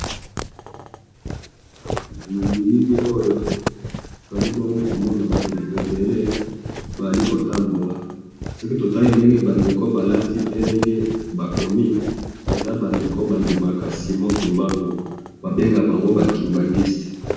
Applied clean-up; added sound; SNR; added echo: none; Walk, footsteps; 8 dB; reverberation time 1.1 s.